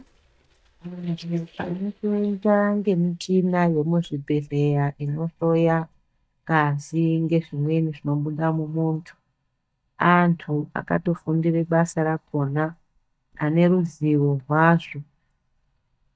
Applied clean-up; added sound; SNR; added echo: neural mask model DeepFilterNet 3.